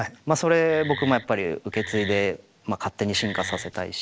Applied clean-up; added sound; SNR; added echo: none; Wood; 9 dB; none.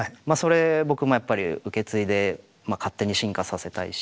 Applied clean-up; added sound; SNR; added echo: none; none; none; none.